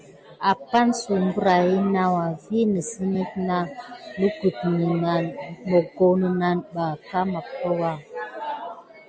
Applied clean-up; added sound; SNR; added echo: none; none; none; none.